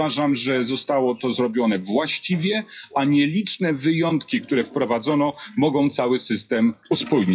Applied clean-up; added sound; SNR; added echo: classical method WPE with log-MMSE.